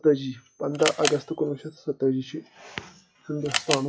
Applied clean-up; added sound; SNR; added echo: classical method log-MMSE.